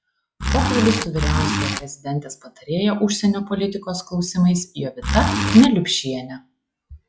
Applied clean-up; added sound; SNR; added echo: classical method log-MMSE.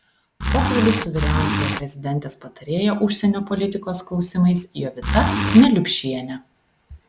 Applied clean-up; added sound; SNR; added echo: none; Zipper (clothing); 0 dB; none.